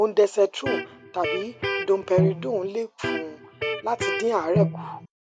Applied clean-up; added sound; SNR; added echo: none; Electric guitar; 3 dB; none.